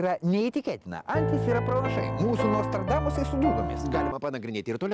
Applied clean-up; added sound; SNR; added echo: none; Piano; -1 dB; none.